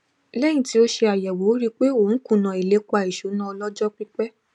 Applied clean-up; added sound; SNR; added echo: none; none; none; none.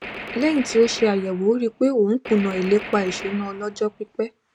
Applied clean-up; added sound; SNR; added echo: none; Gunshot, gunfire; 14 dB; none.